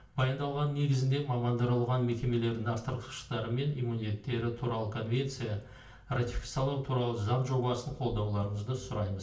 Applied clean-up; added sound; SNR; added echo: none; none; none; reverberation time 0.3 s.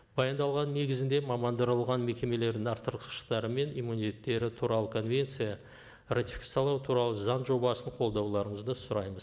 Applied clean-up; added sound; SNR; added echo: none; none; none; none.